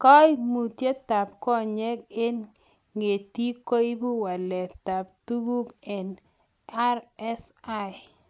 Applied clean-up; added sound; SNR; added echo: none; none; none; none.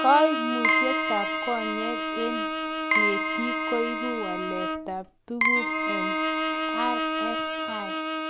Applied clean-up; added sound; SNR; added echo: none; Bowed string instrument + Keyboard (musical); -3 dB; none.